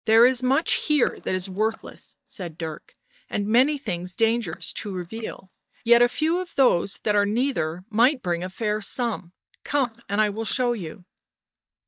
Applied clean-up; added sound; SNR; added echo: neural mask model DeepFilterNet 3.